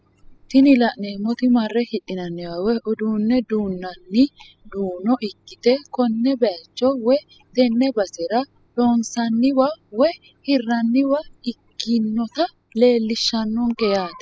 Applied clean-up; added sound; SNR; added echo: classical method spectral subtraction.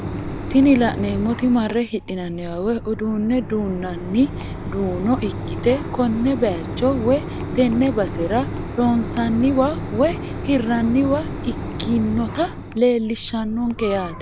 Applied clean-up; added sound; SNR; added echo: none; Mechanisms; 8 dB; none.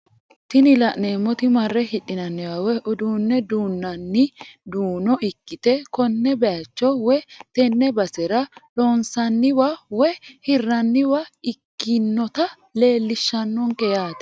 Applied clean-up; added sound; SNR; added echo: none; none; none; none.